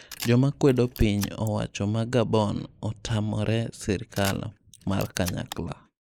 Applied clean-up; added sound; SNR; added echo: neural mask model Resemble Enhance denoiser.